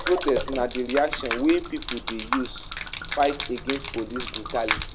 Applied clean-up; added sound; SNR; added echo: none; Gurgling / Liquid; 4 dB; none.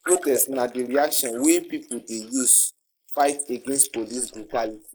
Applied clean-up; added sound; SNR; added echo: neural mask model Resemble Enhance denoiser.